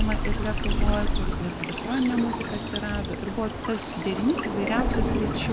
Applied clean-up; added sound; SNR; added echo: none; Stream / Bird vocalization, bird call, bird song; -4 dB; none.